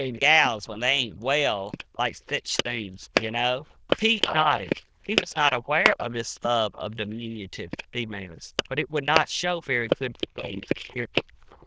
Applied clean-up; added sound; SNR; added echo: neural diffusion model UNIVERSE++.